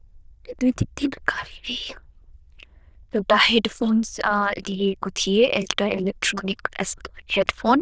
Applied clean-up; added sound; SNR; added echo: neural diffusion model UNIVERSE++.